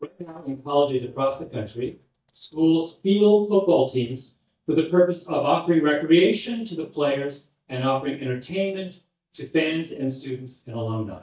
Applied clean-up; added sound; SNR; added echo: neural mask model DeepFilterNet 3.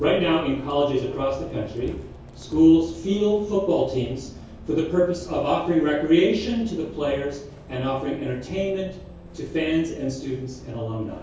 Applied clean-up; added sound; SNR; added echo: none; Bus; 17 dB; reverberation time 0.6 s.